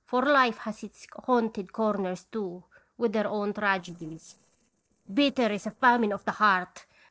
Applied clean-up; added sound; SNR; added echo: neural separator model SepFormer DNS4.